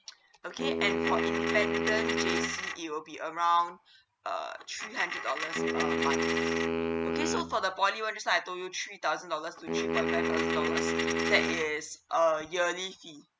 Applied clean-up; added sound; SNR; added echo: none; Wind instrument, woodwind instrument + Coin (dropping); -1 dB; none.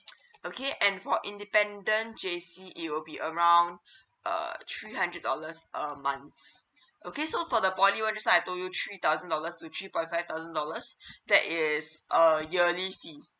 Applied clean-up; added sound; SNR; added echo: none; none; none; none.